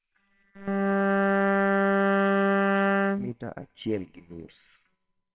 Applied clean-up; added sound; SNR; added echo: neural separator model SepFormer WHAMR!.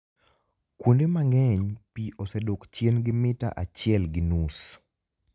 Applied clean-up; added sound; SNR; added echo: none; none; none; none.